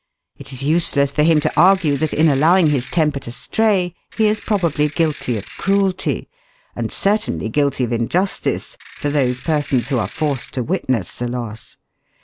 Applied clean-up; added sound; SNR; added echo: none; Ratchet, pawl / Percussion; 14 dB; none.